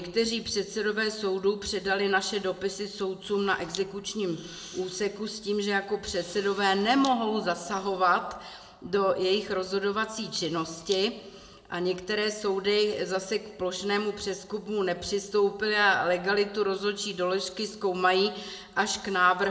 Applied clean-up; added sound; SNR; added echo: none; Camera; 18 dB; reverberation time 1.0 s.